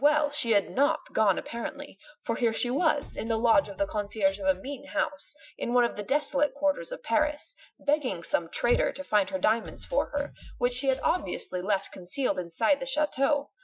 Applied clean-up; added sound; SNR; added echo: classical method Wiener filter.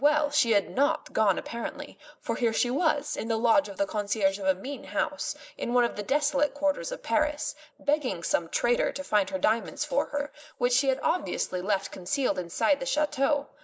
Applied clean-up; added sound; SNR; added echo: neural mask model Resemble Enhance denoiser.